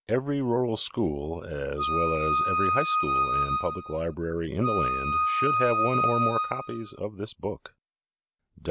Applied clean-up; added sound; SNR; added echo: none; Wind instrument, woodwind instrument; -3 dB; none.